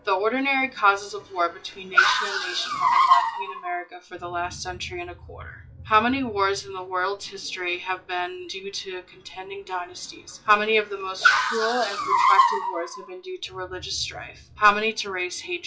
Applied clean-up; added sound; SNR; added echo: classical method WPE with log-MMSE.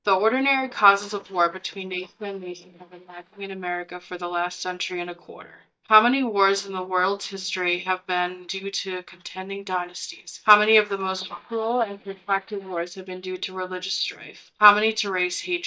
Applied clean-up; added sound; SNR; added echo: neural mask model DeepFilterNet 3.